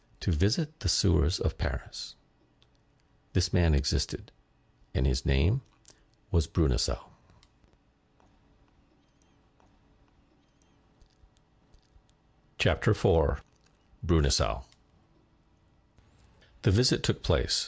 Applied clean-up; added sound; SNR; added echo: none; none; none; none.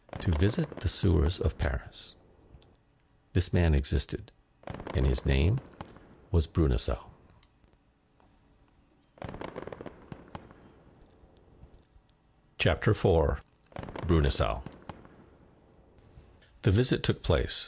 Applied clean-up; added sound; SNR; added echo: none; Fireworks; 17 dB; none.